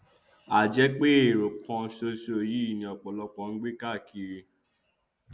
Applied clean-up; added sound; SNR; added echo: none; none; none; none.